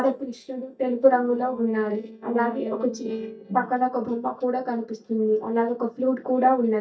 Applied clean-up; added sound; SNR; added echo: neural mask model DeepFilterNet 3.